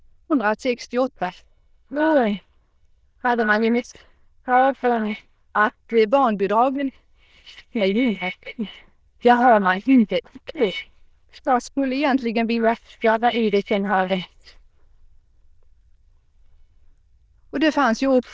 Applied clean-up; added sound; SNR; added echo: neural diffusion model UNIVERSE++.